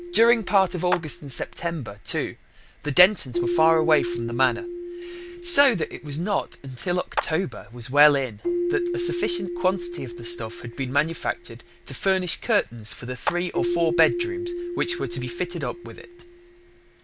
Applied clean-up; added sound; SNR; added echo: none; Keyboard (musical) + Clapping; 7 dB; none.